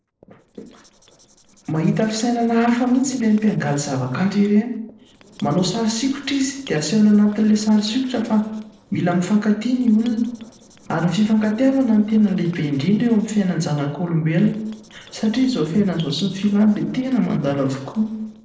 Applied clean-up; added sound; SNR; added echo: neural separator model SepFormer DNS4.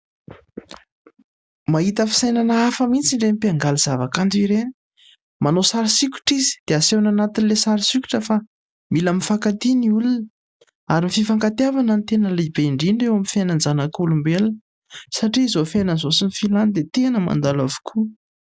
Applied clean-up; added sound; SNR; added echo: none; none; none; none.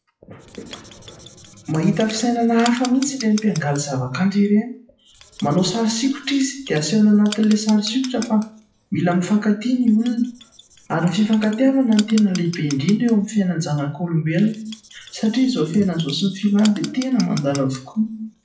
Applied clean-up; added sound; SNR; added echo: classical method WPE with log-MMSE.